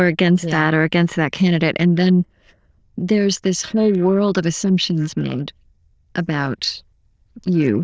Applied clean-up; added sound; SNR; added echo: neural diffusion model UNIVERSE++.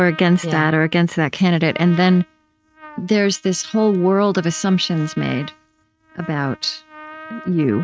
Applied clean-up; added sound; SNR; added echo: neural mask model RNNoise.